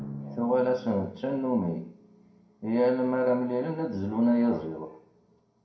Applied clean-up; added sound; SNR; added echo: none; Drum; 19 dB; reverberation time 0.5 s.